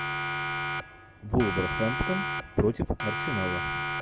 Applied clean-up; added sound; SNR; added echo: none; Siren; 1 dB; none.